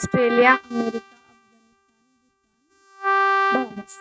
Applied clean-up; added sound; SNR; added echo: neural mask model RNNoise.